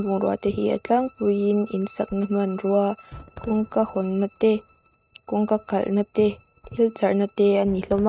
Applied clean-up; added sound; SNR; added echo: neural mask model RNNoise.